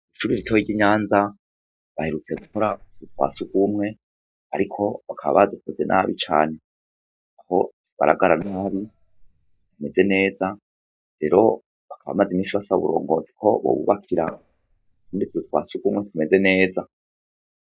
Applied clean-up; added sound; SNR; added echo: neural mask model DeepFilterNet 3.